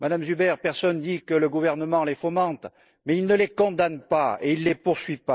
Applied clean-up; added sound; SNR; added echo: neural mask model Resemble Enhance denoiser.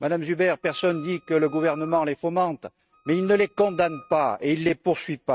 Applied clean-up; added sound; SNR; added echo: neural mask model RNNoise.